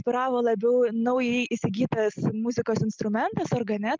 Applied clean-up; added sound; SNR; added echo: none; none; none; none.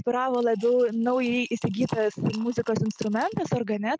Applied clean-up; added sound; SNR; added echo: neural mask model RNNoise.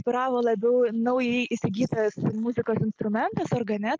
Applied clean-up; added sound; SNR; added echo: neural mask model Resemble Enhance denoiser.